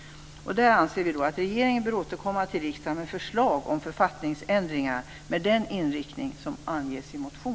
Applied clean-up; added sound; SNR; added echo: none; none; none; none.